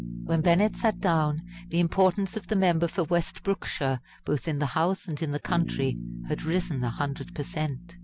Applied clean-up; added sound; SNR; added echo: none; Bass guitar; 12 dB; none.